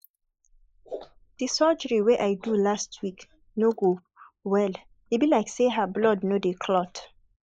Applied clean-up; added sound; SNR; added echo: neural mask model Resemble Enhance denoiser.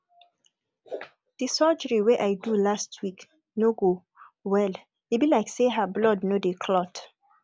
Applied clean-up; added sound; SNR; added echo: none; none; none; none.